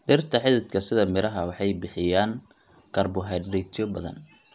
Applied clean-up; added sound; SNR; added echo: none; none; none; none.